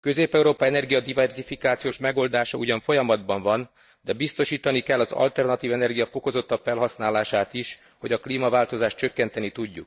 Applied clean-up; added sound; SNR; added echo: neural mask model DeepFilterNet 3.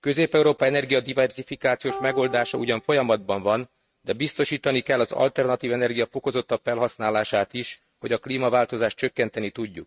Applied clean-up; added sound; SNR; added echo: neural mask model RNNoise.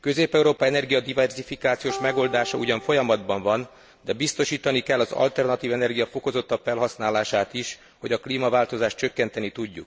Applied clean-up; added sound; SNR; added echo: none; Acoustic guitar; 14 dB; none.